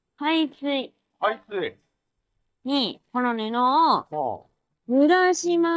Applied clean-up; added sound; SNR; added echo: neural mask model DeepFilterNet 3.